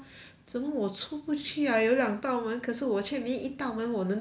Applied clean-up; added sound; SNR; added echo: none; none; none; none.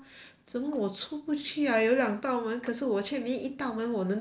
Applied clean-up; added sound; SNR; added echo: neural separator model SepFormer DNS4.